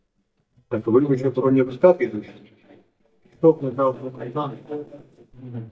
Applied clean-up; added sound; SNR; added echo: neural mask model DeepFilterNet 3.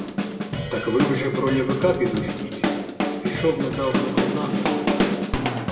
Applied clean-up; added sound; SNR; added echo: none; Drum kit; -1 dB; reverberation time 2.2 s.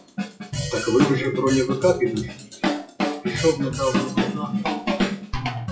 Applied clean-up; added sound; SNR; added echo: classical method WPE with log-MMSE.